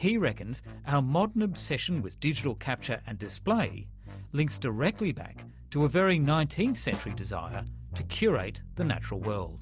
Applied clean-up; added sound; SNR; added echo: none; Snare drum; 14 dB; none.